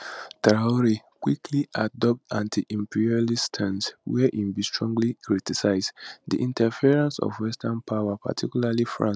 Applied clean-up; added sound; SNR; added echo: none; none; none; none.